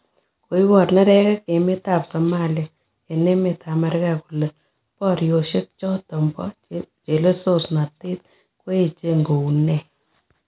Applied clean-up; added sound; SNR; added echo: none; none; none; none.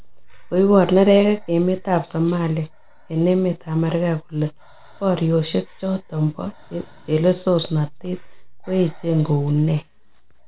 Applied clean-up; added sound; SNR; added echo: none; Breathing; 17 dB; none.